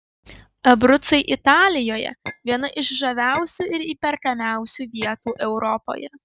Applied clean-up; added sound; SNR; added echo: none; Chink, clink; 18 dB; none.